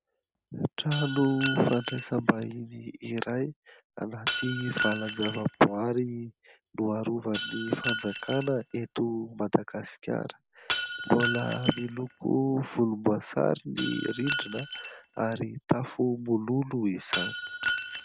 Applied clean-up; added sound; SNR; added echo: none; Shatter; 8 dB; none.